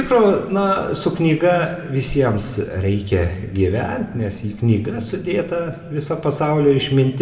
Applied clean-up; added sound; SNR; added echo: none; none; none; reverberation time 1.6 s.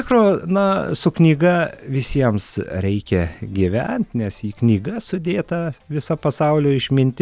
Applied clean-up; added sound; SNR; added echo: none; none; none; none.